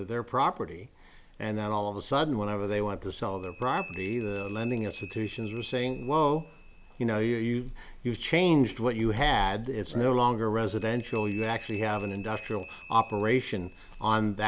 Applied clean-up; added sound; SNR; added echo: none; Bell; 10 dB; none.